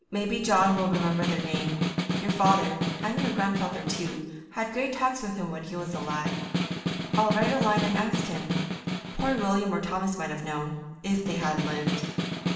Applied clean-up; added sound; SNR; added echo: none; Snare drum; 3 dB; reverberation time 0.9 s.